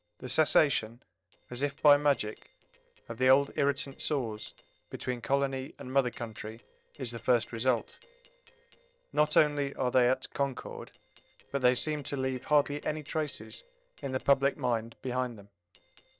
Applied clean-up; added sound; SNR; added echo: neural separator model SepFormer DNS4.